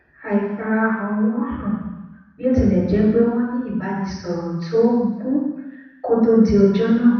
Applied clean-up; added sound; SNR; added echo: none; none; none; reverberation time 1.1 s.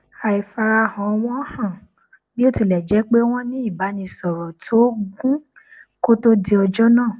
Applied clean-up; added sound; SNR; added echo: none; none; none; none.